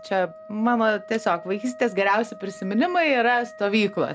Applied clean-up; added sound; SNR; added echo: none; Wind instrument, woodwind instrument; 19 dB; none.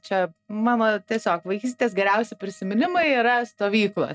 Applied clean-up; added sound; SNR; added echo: neural mask model RNNoise.